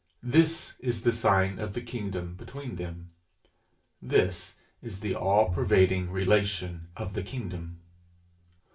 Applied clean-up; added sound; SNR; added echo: none; Bowed string instrument; 12 dB; reverberation time 0.2 s.